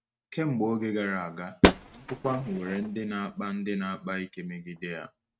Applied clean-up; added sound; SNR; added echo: neural mask model RNNoise.